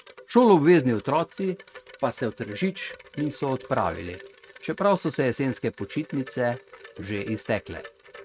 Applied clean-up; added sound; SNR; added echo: neural mask model RNNoise.